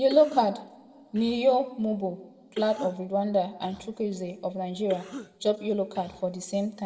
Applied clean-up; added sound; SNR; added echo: none; Cough; 18 dB; reverberation time 1.3 s.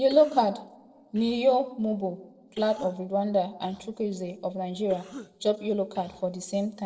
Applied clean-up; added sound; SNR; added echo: neural separator model SepFormer DNS4.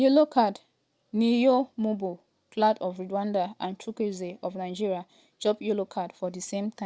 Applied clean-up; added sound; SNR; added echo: none; none; none; none.